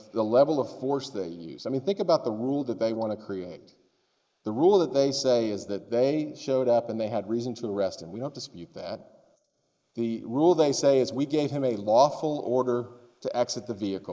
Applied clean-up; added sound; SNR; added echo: neural mask model Resemble Enhance denoiser.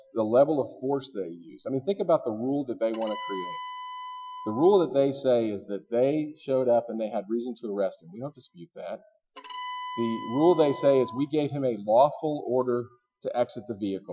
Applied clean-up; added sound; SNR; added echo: classical method Wiener filter.